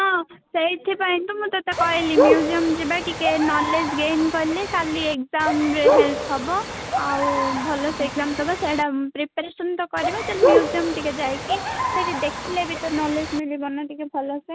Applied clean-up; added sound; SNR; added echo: none; Bird; 0 dB; none.